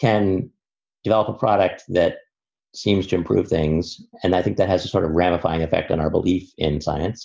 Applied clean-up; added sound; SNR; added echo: none; none; none; none.